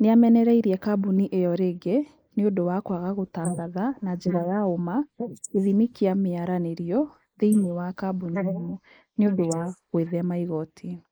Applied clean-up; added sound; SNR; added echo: neural mask model Resemble Enhance denoiser.